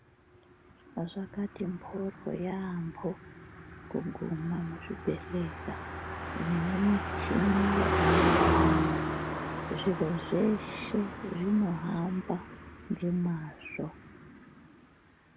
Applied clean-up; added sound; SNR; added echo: none; Car passing by; 0 dB; none.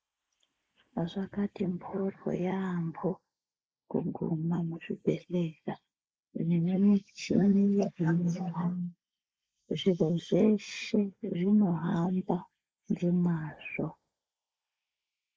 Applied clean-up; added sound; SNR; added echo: neural mask model Resemble Enhance denoiser.